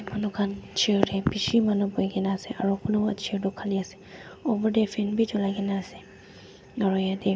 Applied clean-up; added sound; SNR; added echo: none; none; none; none.